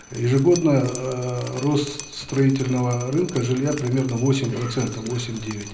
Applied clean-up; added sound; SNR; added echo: none; Drip; 17 dB; reverberation time 0.5 s.